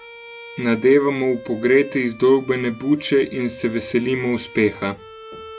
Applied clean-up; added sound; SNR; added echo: none; Bowed string instrument; 18 dB; none.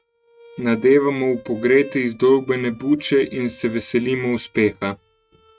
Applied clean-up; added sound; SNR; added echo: neural mask model RNNoise.